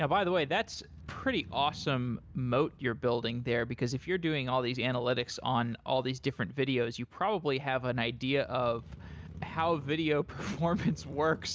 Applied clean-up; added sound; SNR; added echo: none; Motorcycle / Crow; 18 dB; none.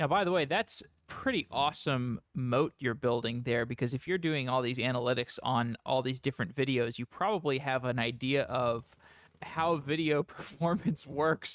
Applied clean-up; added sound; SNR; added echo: neural mask model RNNoise.